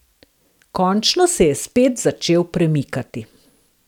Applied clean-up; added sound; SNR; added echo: none; none; none; none.